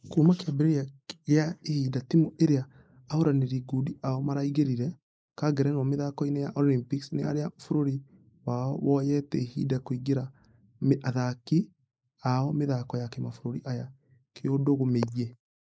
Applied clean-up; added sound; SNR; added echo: neural mask model Resemble Enhance denoiser.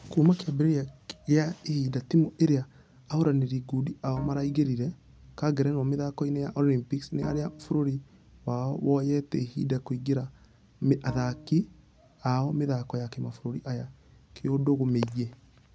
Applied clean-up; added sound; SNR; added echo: none; Bowed string instrument; 18 dB; none.